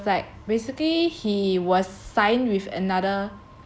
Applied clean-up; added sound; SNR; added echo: none; none; none; none.